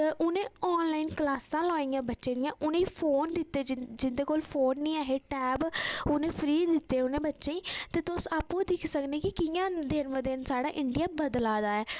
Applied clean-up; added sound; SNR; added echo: none; none; none; none.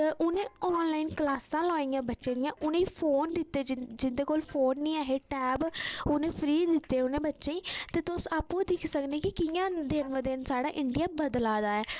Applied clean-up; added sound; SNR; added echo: neural separator model SepFormer DNS4.